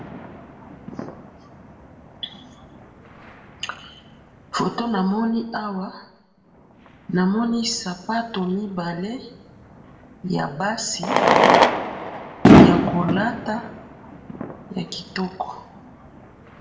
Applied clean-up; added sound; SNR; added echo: none; Fireworks; -5 dB; reverberation time 0.7 s.